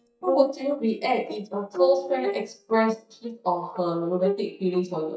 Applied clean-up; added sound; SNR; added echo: neural mask model DeepFilterNet 3.